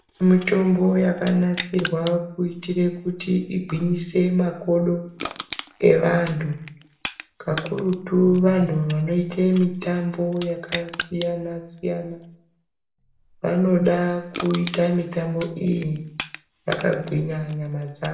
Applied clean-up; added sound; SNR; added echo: none; Crushing; 16 dB; reverberation time 0.6 s.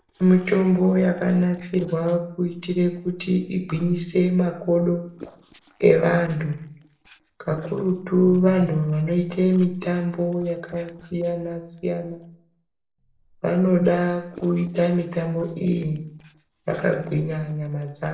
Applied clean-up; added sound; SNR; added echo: neural separator model SepFormer DNS4.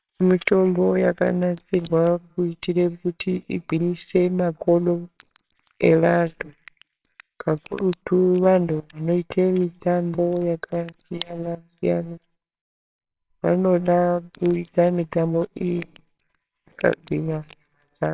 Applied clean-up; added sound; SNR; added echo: neural separator model SepFormer WHAMR!.